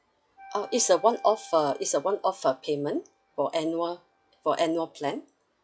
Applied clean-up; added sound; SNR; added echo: classical method log-MMSE.